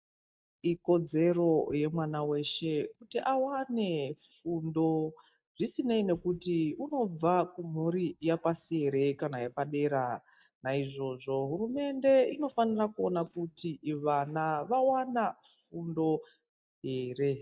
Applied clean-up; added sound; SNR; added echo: neural mask model DeepFilterNet 3.